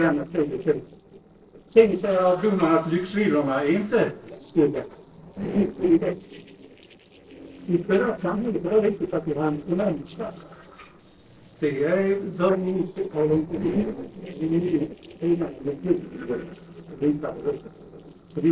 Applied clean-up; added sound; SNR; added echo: neural separator model SepFormer DNS4.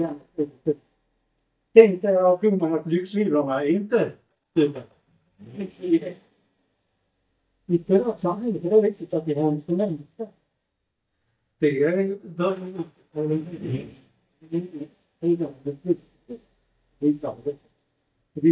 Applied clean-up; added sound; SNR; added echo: neural mask model DeepFilterNet 3.